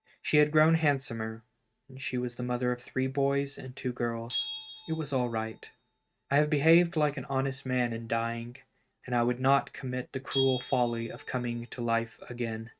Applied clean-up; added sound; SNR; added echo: neural mask model RNNoise.